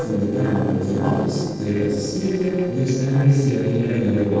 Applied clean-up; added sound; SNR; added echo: neural separator model SepFormer DNS4.